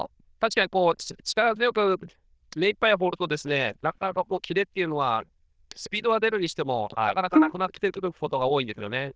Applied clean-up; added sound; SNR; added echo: neural diffusion model UNIVERSE++.